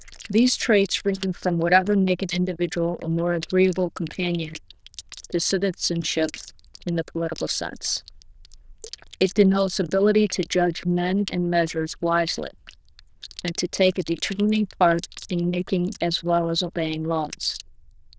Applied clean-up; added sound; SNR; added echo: neural diffusion model UNIVERSE++.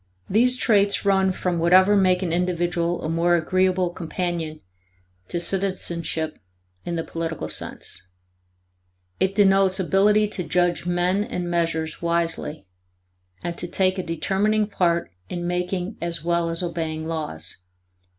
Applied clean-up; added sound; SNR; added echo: none; none; none; none.